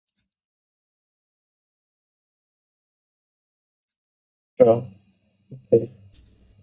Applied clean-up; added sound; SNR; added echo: neural mask model DeepFilterNet 3.